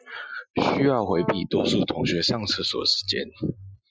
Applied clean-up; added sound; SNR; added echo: classical method Wiener filter.